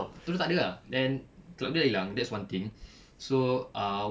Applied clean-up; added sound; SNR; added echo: none; none; none; none.